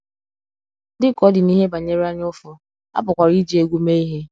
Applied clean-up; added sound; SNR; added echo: none; none; none; none.